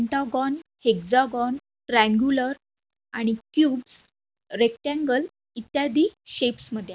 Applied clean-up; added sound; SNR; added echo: none; none; none; none.